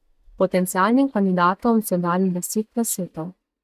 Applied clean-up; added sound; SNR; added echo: neural mask model DeepFilterNet 3.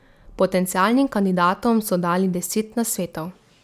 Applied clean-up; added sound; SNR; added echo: none; none; none; none.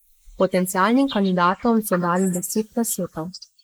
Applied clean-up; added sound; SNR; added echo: neural mask model Resemble Enhance denoiser.